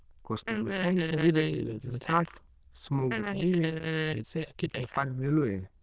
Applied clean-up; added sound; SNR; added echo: neural diffusion model UNIVERSE++.